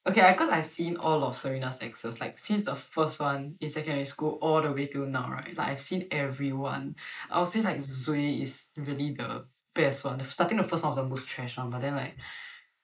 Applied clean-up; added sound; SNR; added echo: neural mask model Resemble Enhance denoiser.